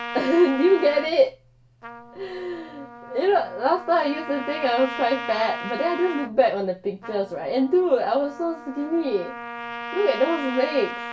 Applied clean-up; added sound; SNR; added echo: none; Trumpet; 12 dB; reverberation time 0.2 s.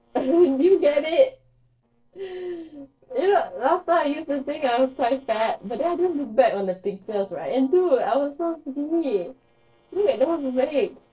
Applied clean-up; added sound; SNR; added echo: neural separator model SepFormer DNS4.